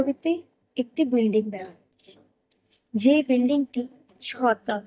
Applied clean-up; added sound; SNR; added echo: neural mask model DeepFilterNet 3.